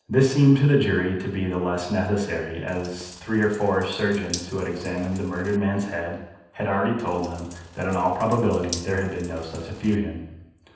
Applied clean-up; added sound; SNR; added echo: none; Bathtub (filling or washing); 18 dB; reverberation time 0.9 s.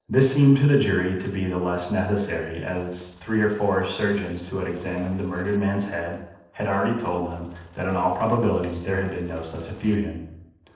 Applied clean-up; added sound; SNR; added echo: neural separator model SepFormer DNS4.